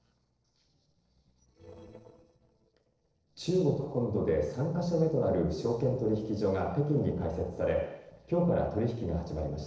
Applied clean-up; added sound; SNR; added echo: neural separator model SepFormer DNS4.